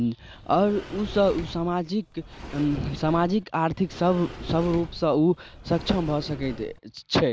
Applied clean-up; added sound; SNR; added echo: none; Sliding door; 14 dB; none.